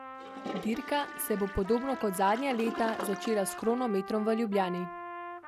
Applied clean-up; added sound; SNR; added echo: none; Trumpet + Toilet flush; 9 dB; none.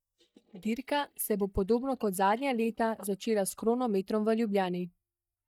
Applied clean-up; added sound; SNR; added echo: neural mask model DeepFilterNet 3.